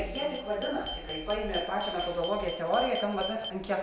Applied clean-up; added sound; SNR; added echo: none; Glass; 6 dB; none.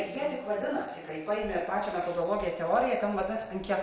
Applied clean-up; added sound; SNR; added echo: neural mask model Resemble Enhance denoiser.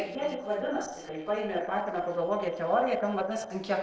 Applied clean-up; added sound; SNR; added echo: neural separator model SepFormer DNS4.